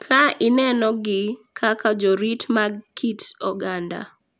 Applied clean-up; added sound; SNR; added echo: none; none; none; none.